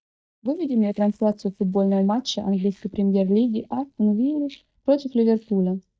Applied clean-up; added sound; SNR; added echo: neural mask model DeepFilterNet 3.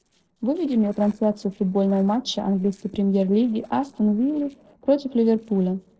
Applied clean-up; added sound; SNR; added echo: neural separator model SepFormer DNS4.